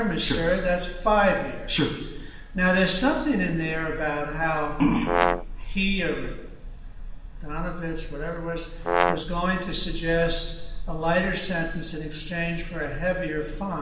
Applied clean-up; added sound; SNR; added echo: none; Brass instrument; -1 dB; reverberation time 1.1 s.